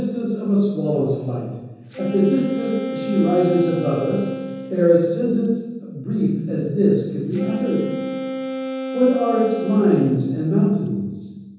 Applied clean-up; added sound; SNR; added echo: none; Wind instrument, woodwind instrument; 10 dB; reverberation time 1.3 s.